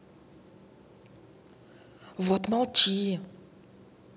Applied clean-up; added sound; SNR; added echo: none; none; none; none.